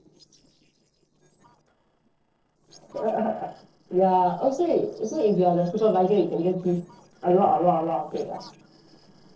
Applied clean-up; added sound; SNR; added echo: neural separator model SepFormer DNS4.